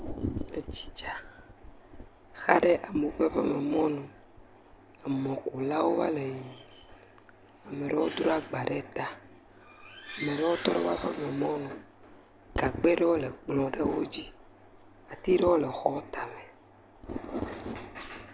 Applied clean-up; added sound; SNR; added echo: none; none; none; none.